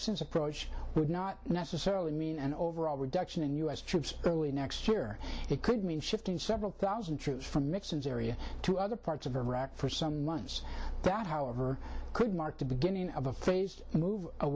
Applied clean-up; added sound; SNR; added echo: none; none; none; none.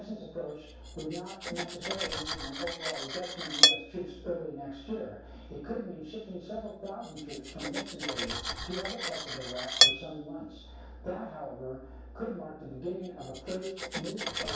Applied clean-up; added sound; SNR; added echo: none; Cutlery, silverware; -5 dB; reverberation time 0.7 s.